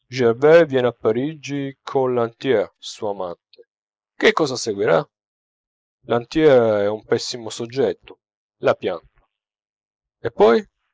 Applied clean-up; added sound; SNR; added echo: neural mask model Resemble Enhance denoiser.